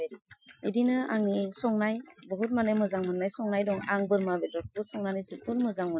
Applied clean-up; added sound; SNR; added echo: classical method Wiener filter.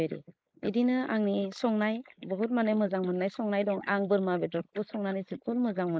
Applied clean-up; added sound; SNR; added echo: neural mask model Resemble Enhance denoiser.